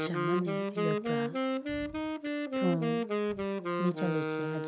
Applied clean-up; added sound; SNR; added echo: none; Wind instrument, woodwind instrument; -4 dB; none.